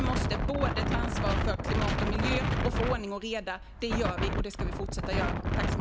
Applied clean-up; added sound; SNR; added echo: none; Wind; -5 dB; none.